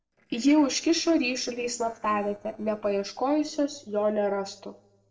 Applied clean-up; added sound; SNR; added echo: neural separator model SepFormer DNS4.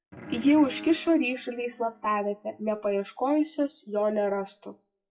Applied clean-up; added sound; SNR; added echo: classical method WPE with log-MMSE.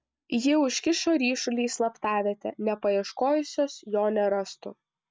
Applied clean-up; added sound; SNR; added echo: none; none; none; none.